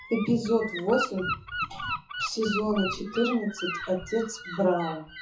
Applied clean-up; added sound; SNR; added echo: classical method WPE with log-MMSE.